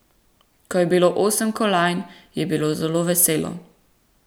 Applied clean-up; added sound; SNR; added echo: none; none; none; none.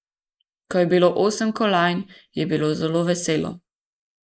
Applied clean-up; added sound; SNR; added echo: neural mask model Resemble Enhance denoiser.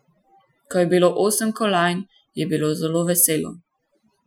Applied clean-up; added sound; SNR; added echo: classical method Wiener filter.